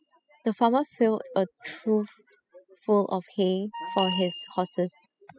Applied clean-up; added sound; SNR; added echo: classical method spectral subtraction.